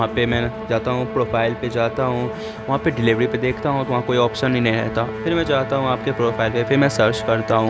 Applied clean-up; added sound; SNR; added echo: none; Musical instrument; 9 dB; none.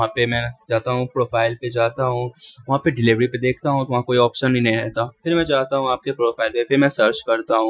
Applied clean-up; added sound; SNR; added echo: classical method Wiener filter.